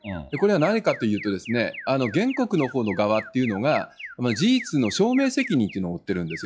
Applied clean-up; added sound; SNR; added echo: classical method log-MMSE.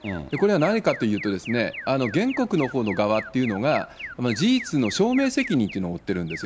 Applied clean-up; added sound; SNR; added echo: none; Alarm; 15 dB; none.